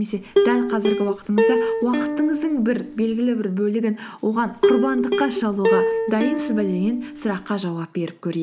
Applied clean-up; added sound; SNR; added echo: none; Plucked string instrument; 0 dB; none.